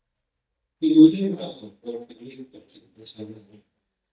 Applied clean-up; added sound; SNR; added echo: neural mask model DeepFilterNet 3.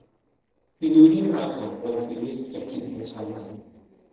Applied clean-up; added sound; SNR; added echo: neural separator model SepFormer DNS4.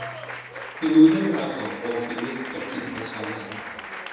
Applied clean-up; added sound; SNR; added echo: none; Applause; 11 dB; reverberation time 1.1 s.